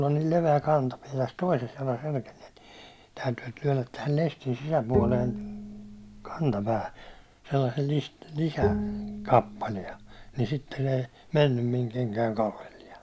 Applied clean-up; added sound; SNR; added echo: none; Bowed string instrument; 5 dB; none.